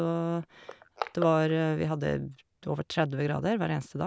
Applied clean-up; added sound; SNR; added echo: none; Crushing; 16 dB; none.